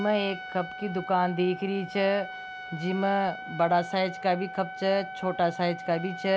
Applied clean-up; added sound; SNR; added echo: none; Trumpet; 12 dB; none.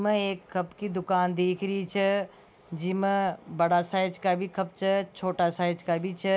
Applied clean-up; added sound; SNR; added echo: none; none; none; none.